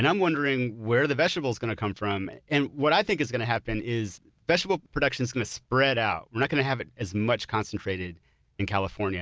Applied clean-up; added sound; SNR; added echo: none; none; none; none.